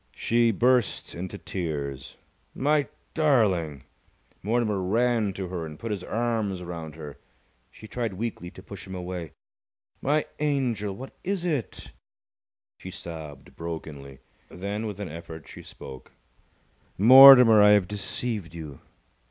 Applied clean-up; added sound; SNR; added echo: none; none; none; none.